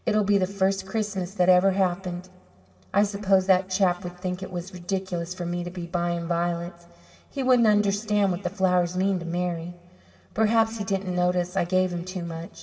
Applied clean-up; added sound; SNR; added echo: none; none; none; reverberation time 2.4 s.